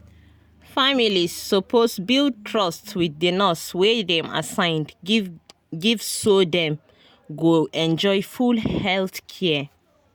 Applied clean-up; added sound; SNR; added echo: none; none; none; none.